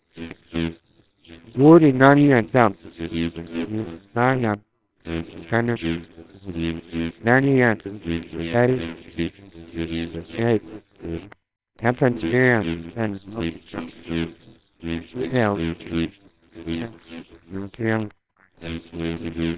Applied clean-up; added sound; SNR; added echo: neural separator model SepFormer WHAMR!.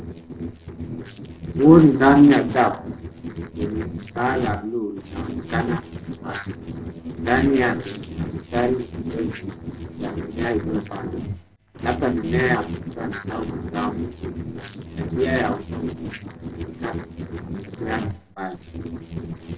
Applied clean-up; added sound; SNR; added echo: neural separator model SepFormer DNS4.